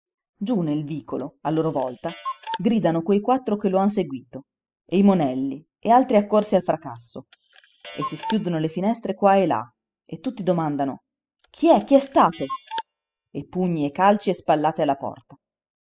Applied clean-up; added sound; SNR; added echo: classical method spectral subtraction.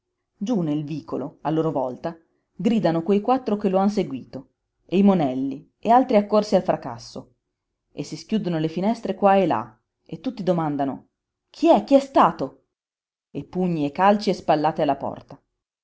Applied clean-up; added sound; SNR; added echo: none; none; none; none.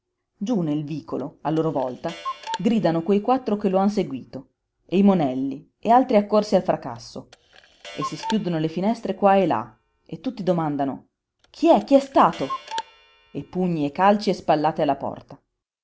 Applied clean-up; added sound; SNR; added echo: none; Clock; 16 dB; none.